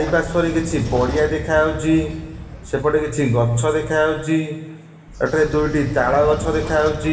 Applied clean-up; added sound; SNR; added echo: none; Sliding door / Train; 11 dB; reverberation time 1.3 s.